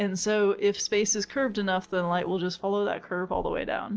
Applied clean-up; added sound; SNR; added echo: neural separator model SepFormer DNS4.